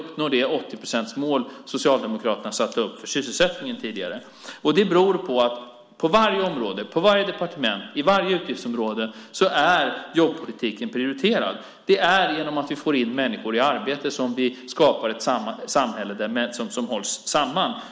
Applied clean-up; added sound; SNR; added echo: none; none; none; none.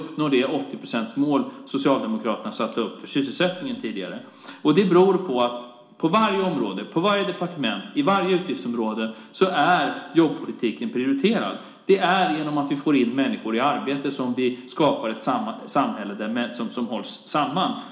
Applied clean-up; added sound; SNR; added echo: none; none; none; reverberation time 0.4 s.